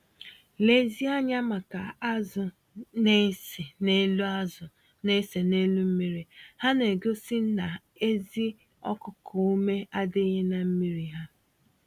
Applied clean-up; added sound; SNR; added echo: none; none; none; none.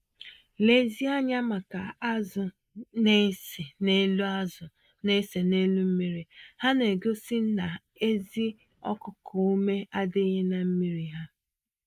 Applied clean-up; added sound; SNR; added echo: neural mask model Resemble Enhance denoiser.